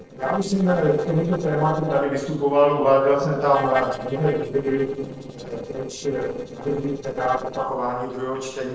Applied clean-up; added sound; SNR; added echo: neural separator model SepFormer DNS4.